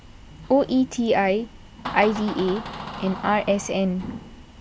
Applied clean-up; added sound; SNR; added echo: none; Door; 13 dB; none.